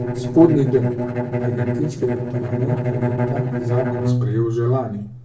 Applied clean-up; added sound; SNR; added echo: neural separator model SepFormer DNS4.